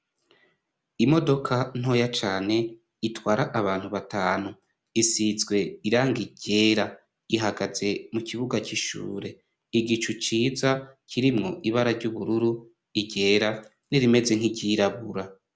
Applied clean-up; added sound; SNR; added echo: none; none; none; none.